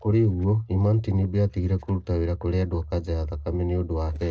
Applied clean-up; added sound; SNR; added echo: neural separator model SepFormer DNS4.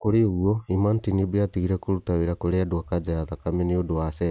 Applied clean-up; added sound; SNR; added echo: none; none; none; none.